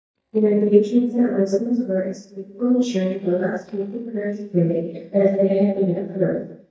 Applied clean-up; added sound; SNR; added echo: neural mask model DeepFilterNet 3.